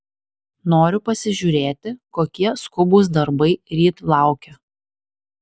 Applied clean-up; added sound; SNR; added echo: none; none; none; none.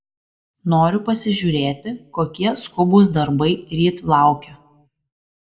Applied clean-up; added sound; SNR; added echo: none; none; none; reverberation time 0.3 s.